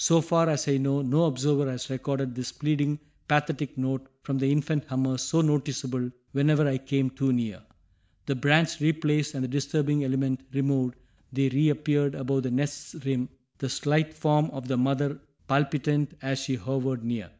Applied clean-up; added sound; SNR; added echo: none; none; none; none.